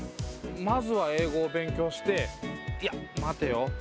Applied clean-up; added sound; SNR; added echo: none; none; none; none.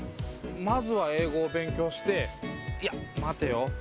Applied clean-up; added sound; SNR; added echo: none; Tap; 19 dB; none.